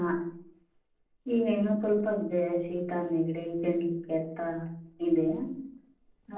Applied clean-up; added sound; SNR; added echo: neural separator model SepFormer DNS4.